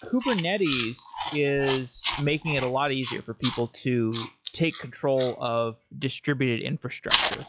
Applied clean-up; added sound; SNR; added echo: classical method log-MMSE.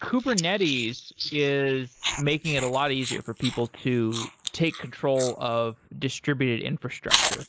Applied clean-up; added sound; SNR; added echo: neural mask model Resemble Enhance denoiser.